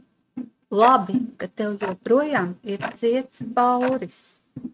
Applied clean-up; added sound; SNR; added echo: neural mask model RNNoise.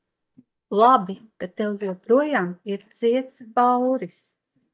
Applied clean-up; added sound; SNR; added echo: neural mask model DeepFilterNet 3.